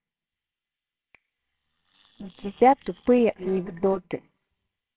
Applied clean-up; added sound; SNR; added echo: neural separator model SepFormer WHAMR!.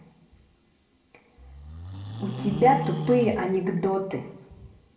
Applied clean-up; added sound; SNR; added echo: none; Livestock, farm animals, working animals; 7 dB; reverberation time 0.9 s.